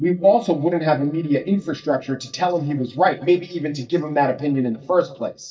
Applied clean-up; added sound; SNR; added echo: neural mask model DeepFilterNet 3.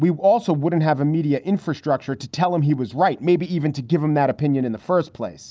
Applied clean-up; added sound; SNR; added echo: none; none; none; none.